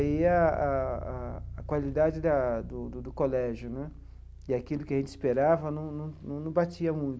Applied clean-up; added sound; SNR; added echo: none; Bass guitar; 12 dB; none.